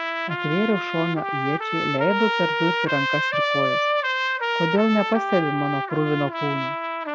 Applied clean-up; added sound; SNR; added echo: none; Trumpet; 0 dB; none.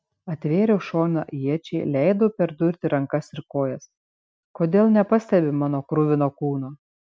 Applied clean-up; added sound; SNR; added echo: none; none; none; none.